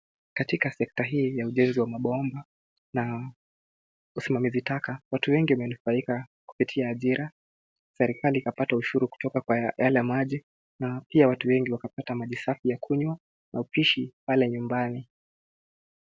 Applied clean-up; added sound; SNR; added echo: none; none; none; none.